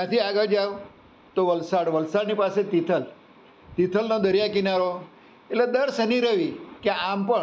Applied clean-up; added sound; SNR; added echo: none; none; none; none.